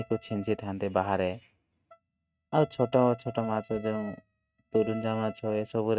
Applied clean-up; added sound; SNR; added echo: neural mask model RNNoise.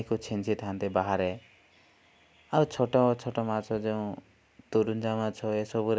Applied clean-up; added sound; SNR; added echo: none; none; none; none.